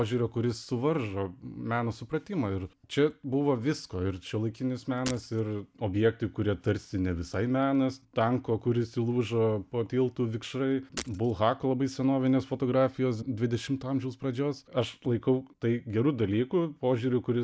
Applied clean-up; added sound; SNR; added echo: none; Shatter; 15 dB; none.